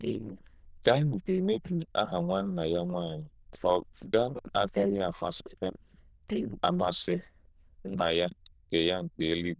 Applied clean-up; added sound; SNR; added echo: neural diffusion model UNIVERSE++.